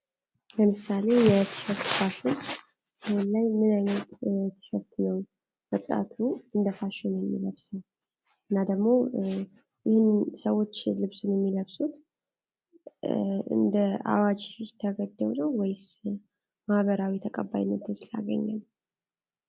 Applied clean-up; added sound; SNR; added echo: none; none; none; none.